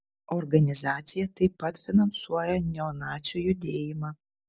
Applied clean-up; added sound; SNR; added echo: none; none; none; none.